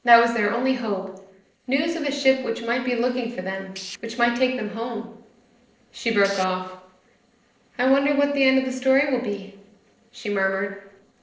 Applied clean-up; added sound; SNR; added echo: neural separator model SepFormer DNS4.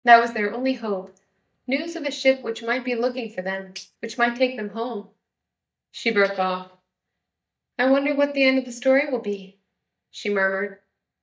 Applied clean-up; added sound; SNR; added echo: neural mask model DeepFilterNet 3.